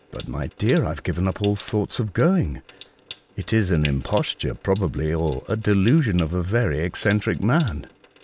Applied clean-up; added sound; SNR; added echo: none; Trickle, dribble / Sink (filling or washing) / Water tap, faucet; 20 dB; none.